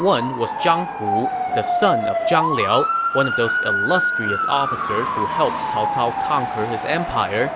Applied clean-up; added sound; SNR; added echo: none; Motor vehicle (road) / Siren; 0 dB; none.